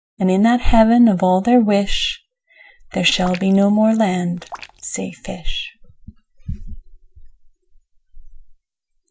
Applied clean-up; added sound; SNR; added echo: neural mask model DeepFilterNet 3.